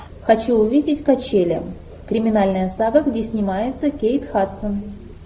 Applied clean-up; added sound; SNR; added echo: none; none; none; none.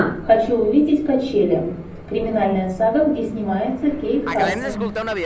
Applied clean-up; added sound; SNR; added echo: none; Fixed-wing aircraft, airplane; 12 dB; reverberation time 0.6 s.